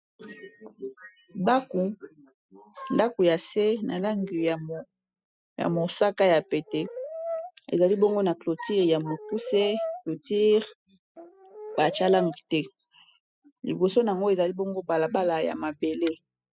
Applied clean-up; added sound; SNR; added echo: classical method spectral subtraction.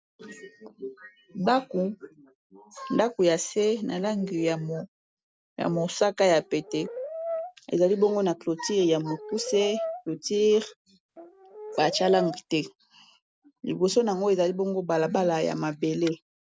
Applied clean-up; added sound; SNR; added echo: none; Brass instrument; 9 dB; none.